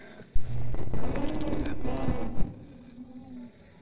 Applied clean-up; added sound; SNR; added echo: neural separator model SepFormer DNS4.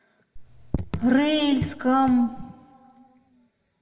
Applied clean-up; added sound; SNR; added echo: none; Raindrop / Drip; 9 dB; reverberation time 1.4 s.